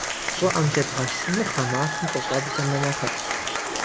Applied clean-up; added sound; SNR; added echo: none; Applause / Crowd; 1 dB; none.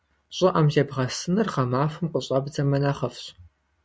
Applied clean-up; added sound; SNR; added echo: none; none; none; none.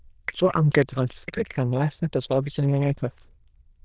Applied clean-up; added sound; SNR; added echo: neural diffusion model UNIVERSE++.